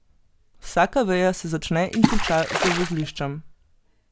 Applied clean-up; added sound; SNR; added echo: none; Water / Splash, splatter; 2 dB; none.